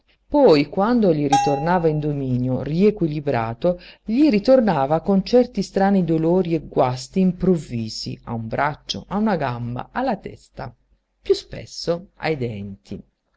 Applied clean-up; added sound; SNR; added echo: none; Bell; 6 dB; none.